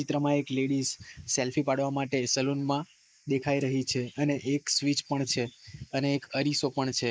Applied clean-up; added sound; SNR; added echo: neural mask model Resemble Enhance denoiser.